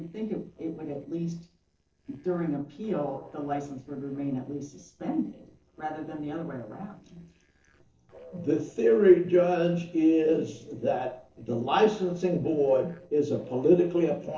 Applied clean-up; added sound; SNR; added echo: neural separator model SepFormer DNS4.